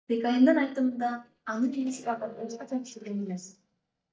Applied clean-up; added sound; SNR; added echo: neural mask model DeepFilterNet 3.